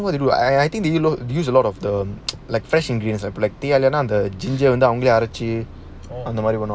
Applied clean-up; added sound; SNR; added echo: none; none; none; none.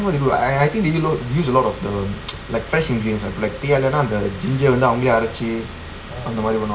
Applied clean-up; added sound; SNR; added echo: none; Car; 17 dB; reverberation time 0.5 s.